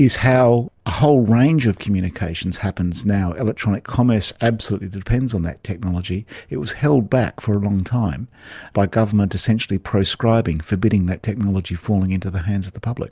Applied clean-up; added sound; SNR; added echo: none; none; none; none.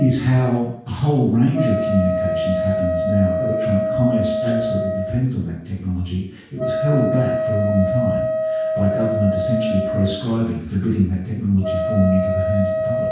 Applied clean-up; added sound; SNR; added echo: none; Wind instrument, woodwind instrument; 3 dB; reverberation time 0.6 s.